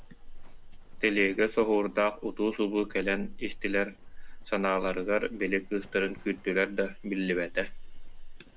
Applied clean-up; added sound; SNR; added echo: none; Livestock, farm animals, working animals; 11 dB; none.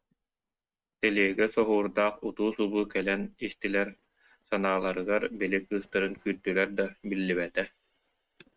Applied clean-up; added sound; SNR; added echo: neural mask model RNNoise.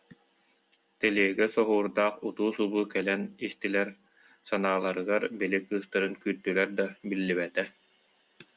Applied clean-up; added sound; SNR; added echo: none; none; none; none.